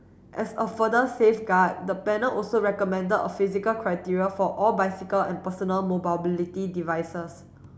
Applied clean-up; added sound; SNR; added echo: none; none; none; none.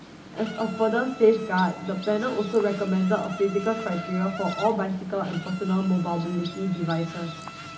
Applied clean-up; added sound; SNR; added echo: none; Insect; 14 dB; reverberation time 0.4 s.